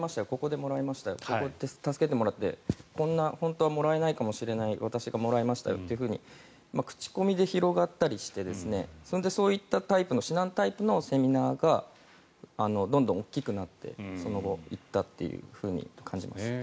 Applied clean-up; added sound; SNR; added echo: none; none; none; none.